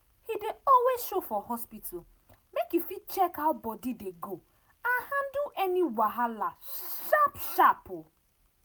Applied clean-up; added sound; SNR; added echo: none; none; none; none.